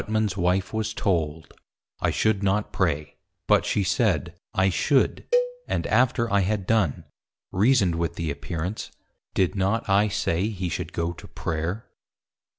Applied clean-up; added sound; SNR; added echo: none; Cowbell; 6 dB; none.